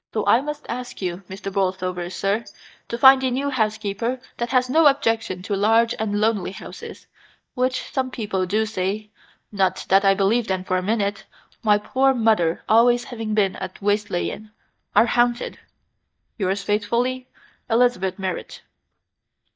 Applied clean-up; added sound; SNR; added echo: neural mask model DeepFilterNet 3.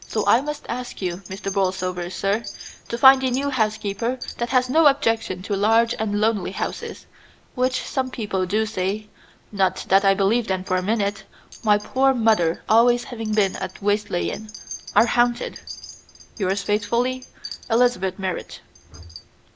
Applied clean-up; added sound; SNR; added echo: none; Wind chime; 19 dB; none.